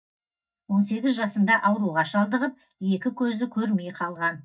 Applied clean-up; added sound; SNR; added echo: neural mask model DeepFilterNet 3.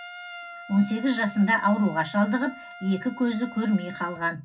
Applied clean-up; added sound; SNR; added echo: none; Trumpet; 17 dB; reverberation time 0.4 s.